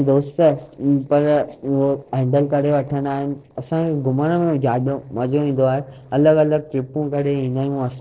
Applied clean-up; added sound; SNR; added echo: neural separator model SepFormer DNS4.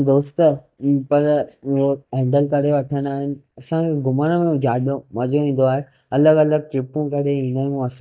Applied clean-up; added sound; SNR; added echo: neural mask model DeepFilterNet 3.